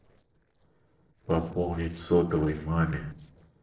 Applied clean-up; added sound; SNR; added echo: neural separator model SepFormer DNS4.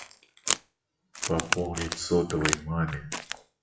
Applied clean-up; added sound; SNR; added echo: classical method WPE with log-MMSE.